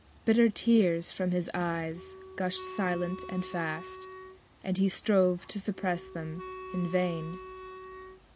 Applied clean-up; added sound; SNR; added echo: none; Wind instrument, woodwind instrument; 14 dB; none.